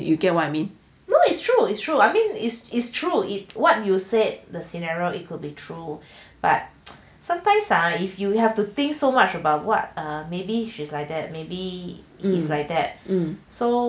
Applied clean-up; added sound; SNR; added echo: none; none; none; none.